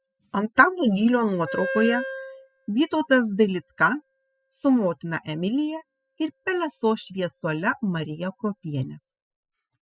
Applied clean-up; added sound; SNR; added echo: classical method spectral subtraction.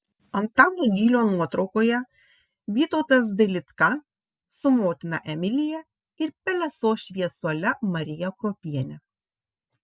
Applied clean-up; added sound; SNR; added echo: none; none; none; none.